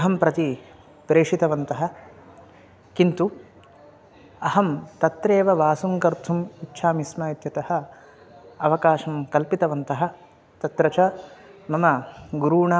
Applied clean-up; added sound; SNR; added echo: none; none; none; none.